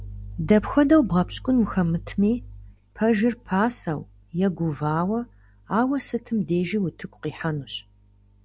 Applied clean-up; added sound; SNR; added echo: none; none; none; none.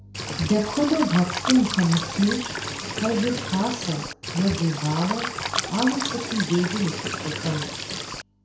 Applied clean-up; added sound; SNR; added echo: none; Cricket / Water; 5 dB; reverberation time 0.6 s.